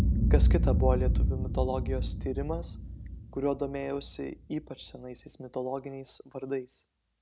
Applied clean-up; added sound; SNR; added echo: none; Boom; -5 dB; none.